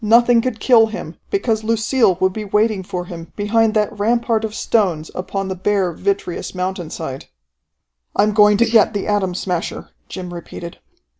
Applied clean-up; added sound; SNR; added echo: neural mask model Resemble Enhance denoiser.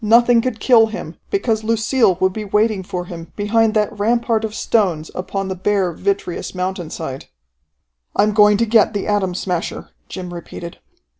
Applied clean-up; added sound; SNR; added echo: none; none; none; none.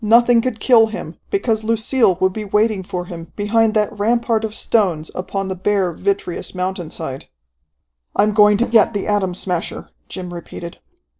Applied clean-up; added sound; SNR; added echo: neural separator model SepFormer DNS4.